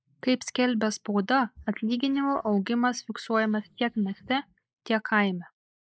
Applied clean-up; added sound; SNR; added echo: neural mask model Resemble Enhance denoiser.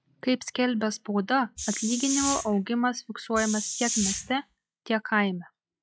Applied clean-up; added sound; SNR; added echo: classical method log-MMSE.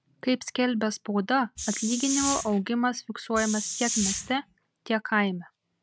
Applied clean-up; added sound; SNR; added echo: none; Hiss; 4 dB; none.